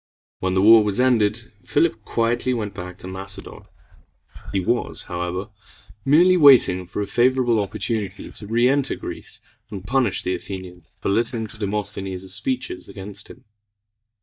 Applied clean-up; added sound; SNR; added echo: neural mask model DeepFilterNet 3.